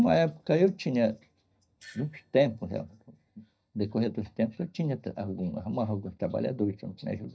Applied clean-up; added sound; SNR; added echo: neural mask model DeepFilterNet 3.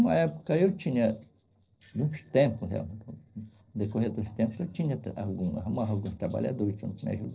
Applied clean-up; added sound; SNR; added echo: neural separator model SepFormer DNS4.